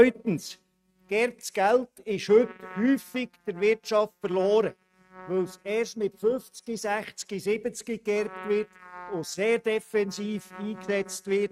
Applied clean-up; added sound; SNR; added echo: neural mask model RNNoise.